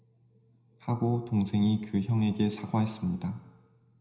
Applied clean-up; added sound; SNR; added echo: none; none; none; reverberation time 0.8 s.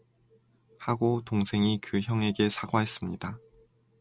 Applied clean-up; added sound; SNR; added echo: none; none; none; none.